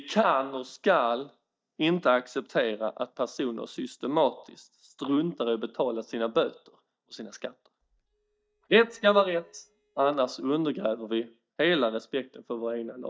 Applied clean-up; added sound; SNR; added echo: neural mask model DeepFilterNet 3.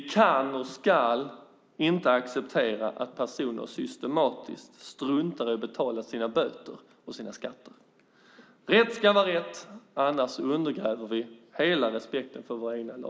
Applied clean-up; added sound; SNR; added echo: none; none; none; none.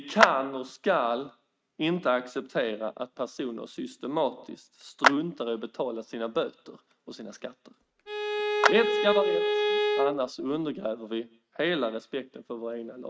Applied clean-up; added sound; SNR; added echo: neural mask model RNNoise.